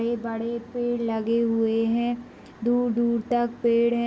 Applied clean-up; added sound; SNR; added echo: none; none; none; none.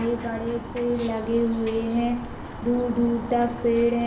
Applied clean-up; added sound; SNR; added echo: none; Bird; 11 dB; reverberation time 1.1 s.